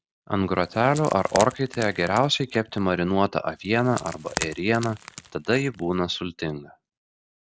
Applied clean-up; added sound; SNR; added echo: none; Wood; 14 dB; none.